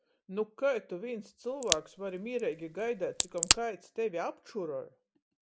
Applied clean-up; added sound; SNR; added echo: none; Crack; -3 dB; none.